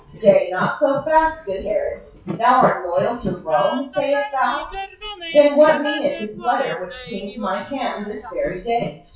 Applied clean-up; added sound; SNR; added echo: classical method WPE with log-MMSE.